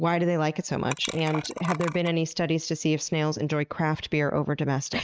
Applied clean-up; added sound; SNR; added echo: neural mask model RNNoise.